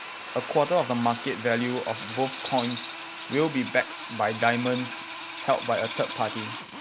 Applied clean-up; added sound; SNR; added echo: none; Drill; 8 dB; none.